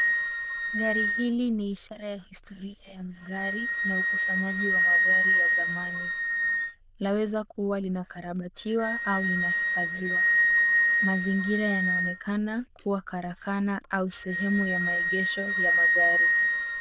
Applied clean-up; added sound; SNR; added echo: neural diffusion model UNIVERSE++.